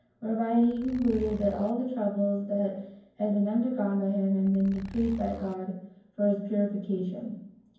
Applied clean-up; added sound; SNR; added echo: none; Zipper (clothing); 16 dB; reverberation time 0.9 s.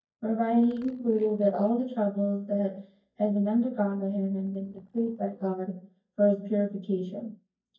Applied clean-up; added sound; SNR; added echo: neural mask model DeepFilterNet 3.